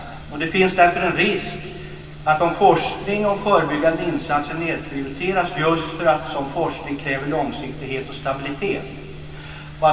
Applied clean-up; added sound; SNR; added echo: none; none; none; reverberation time 2.5 s.